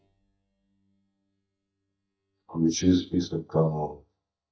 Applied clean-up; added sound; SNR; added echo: neural mask model DeepFilterNet 3.